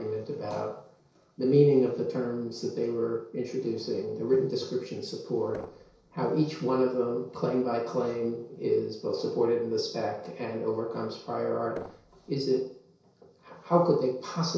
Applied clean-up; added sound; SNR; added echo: neural separator model SepFormer DNS4.